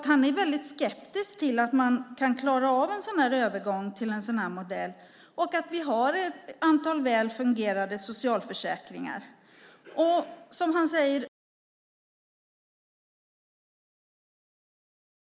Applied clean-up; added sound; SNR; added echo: none; none; none; none.